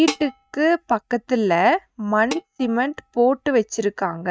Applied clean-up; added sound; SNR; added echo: neural mask model RNNoise.